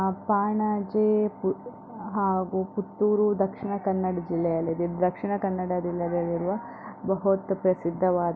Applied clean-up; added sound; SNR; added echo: none; none; none; none.